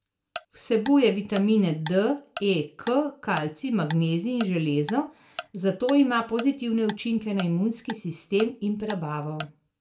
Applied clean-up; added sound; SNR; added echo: none; Tick-tock; 17 dB; reverberation time 0.2 s.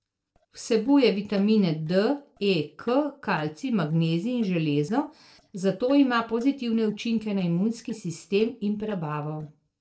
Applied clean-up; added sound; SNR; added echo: neural separator model SepFormer DNS4.